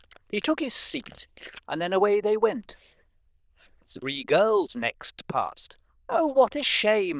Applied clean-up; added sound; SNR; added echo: neural diffusion model UNIVERSE++.